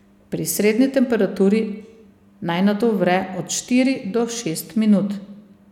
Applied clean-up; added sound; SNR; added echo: none; none; none; none.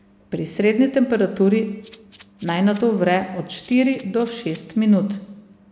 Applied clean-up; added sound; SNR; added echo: none; Rattle (instrument); 12 dB; none.